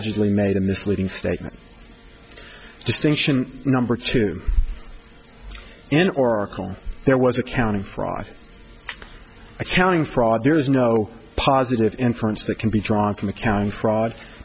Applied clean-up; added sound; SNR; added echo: none; none; none; none.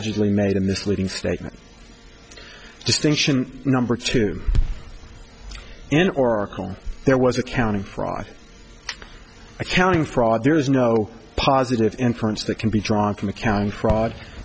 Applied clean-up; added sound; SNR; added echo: none; Fireworks; 17 dB; none.